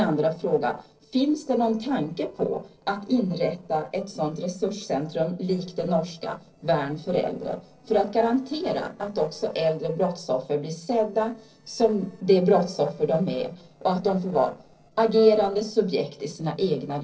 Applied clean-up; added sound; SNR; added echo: neural separator model SepFormer DNS4.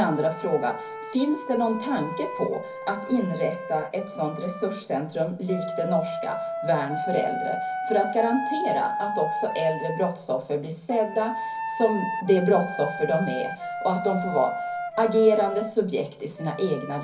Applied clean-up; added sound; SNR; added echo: none; Wind instrument, woodwind instrument; 7 dB; reverberation time 0.5 s.